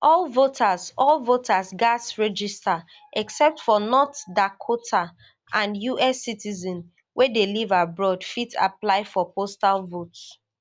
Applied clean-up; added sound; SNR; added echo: none; none; none; none.